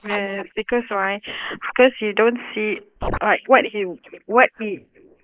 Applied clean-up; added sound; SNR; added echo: neural mask model Resemble Enhance denoiser.